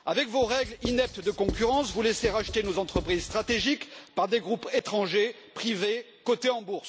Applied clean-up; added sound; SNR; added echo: none; Writing; 9 dB; none.